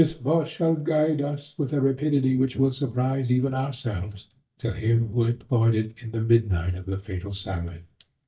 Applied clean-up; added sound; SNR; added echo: neural mask model DeepFilterNet 3.